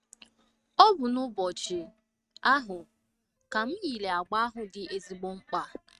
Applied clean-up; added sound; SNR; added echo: neural mask model RNNoise.